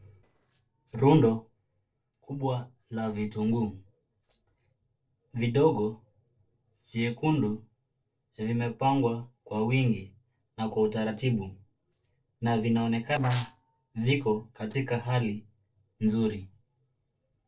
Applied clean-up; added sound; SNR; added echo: neural separator model SepFormer DNS4.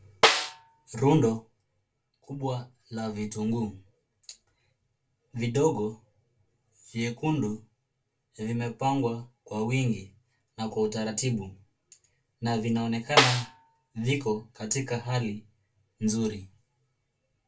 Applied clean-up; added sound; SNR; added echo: none; Snare drum; -3 dB; reverberation time 0.2 s.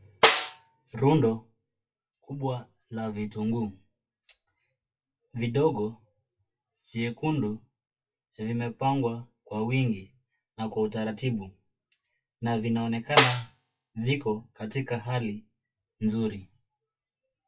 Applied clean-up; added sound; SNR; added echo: classical method WPE with log-MMSE.